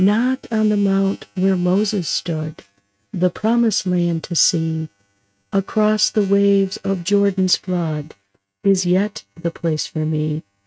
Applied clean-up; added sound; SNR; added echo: neural mask model RNNoise.